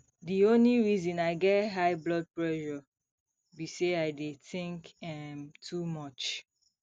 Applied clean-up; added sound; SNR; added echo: none; none; none; none.